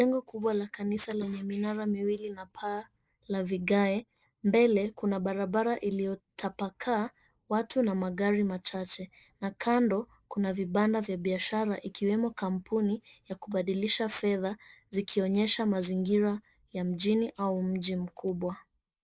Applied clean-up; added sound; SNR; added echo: neural mask model Resemble Enhance denoiser.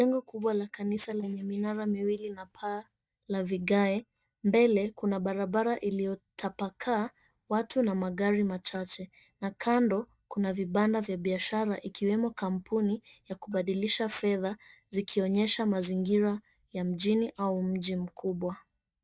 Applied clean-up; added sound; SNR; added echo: neural mask model DeepFilterNet 3.